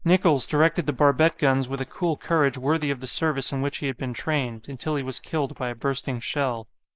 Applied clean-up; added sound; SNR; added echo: neural mask model Resemble Enhance denoiser.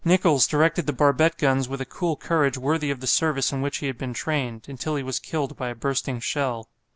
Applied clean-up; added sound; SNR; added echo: none; none; none; none.